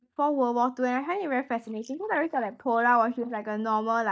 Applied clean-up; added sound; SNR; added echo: neural mask model DeepFilterNet 3.